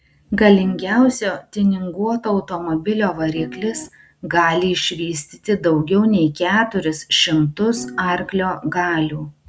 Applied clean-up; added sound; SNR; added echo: none; Piano; 14 dB; none.